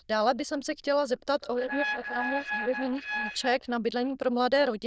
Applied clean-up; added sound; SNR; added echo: neural diffusion model UNIVERSE++.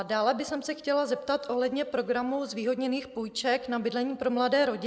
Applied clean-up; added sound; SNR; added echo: neural mask model Resemble Enhance denoiser.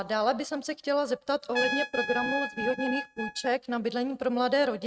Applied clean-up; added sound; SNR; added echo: neural mask model RNNoise.